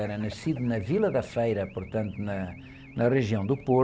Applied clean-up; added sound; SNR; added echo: none; Race car, auto racing / Alarm; 20 dB; none.